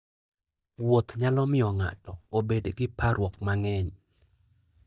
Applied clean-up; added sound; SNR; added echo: neural mask model DeepFilterNet 3.